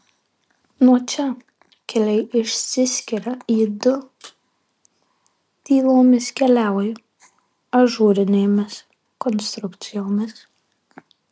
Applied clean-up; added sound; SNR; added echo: none; none; none; none.